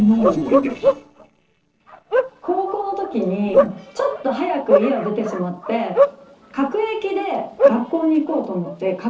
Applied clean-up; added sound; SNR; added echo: neural separator model SepFormer DNS4.